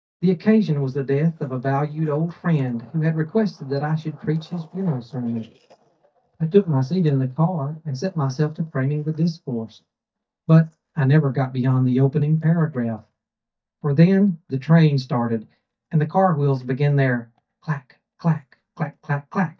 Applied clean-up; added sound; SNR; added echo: neural mask model DeepFilterNet 3.